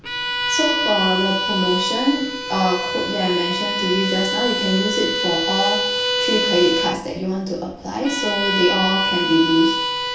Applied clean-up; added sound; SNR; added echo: none; Bowed string instrument; 1 dB; reverberation time 0.6 s.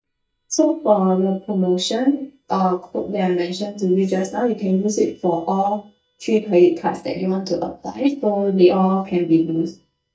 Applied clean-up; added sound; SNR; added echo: neural mask model DeepFilterNet 3.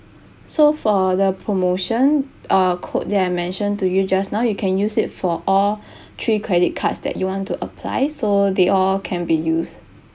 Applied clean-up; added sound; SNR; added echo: none; none; none; none.